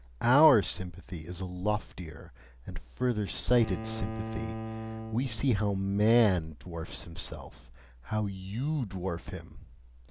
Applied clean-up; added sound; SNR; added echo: none; Bowed string instrument; 10 dB; none.